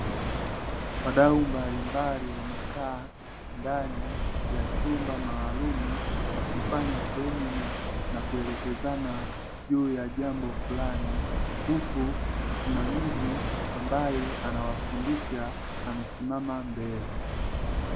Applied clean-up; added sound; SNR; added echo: none; Walk, footsteps / Waves, surf / Wind; -1 dB; none.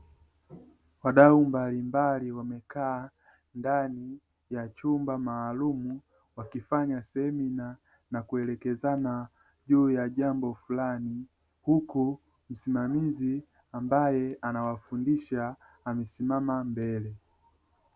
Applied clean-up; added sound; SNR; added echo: none; none; none; none.